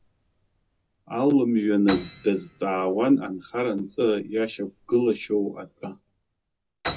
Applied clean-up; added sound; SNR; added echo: none; Piano; 16 dB; reverberation time 0.2 s.